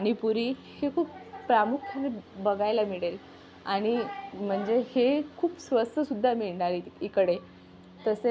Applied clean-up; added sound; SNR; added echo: none; none; none; none.